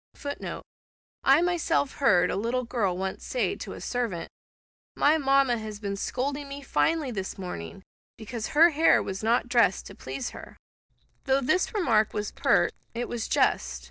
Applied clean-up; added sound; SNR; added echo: neural separator model SepFormer DNS4.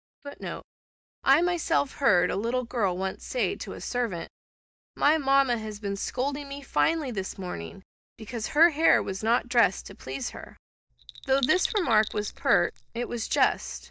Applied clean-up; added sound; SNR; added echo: neural mask model DeepFilterNet 3.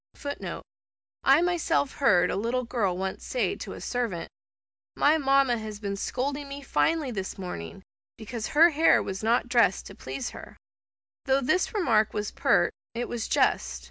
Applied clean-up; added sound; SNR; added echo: none; none; none; none.